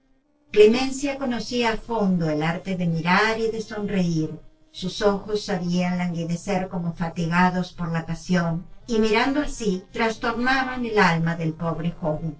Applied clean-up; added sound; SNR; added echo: neural separator model SepFormer DNS4.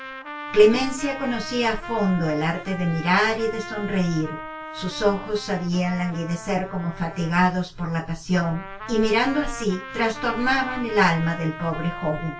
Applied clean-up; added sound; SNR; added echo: none; Trumpet; 13 dB; reverberation time 0.2 s.